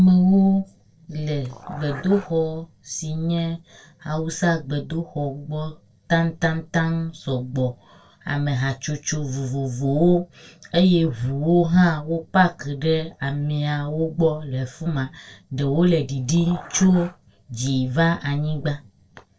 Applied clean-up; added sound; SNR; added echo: neural separator model SepFormer DNS4.